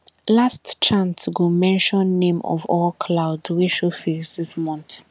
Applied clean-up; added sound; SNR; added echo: none; none; none; none.